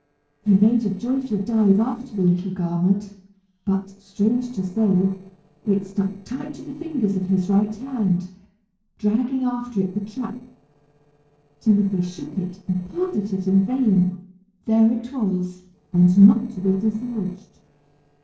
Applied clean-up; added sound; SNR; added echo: neural separator model SepFormer DNS4.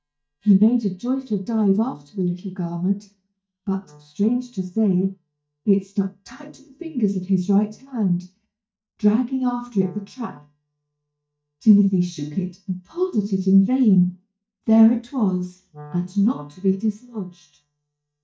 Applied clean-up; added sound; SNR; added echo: neural mask model DeepFilterNet 3.